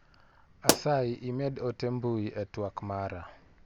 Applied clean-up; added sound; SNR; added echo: none; Explosion; 1 dB; none.